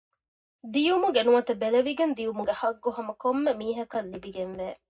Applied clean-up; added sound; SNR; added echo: none; none; none; reverberation time 0.3 s.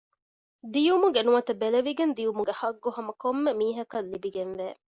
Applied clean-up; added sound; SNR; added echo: none; none; none; none.